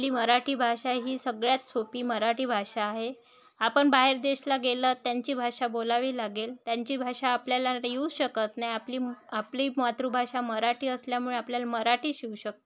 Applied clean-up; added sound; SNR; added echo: none; none; none; none.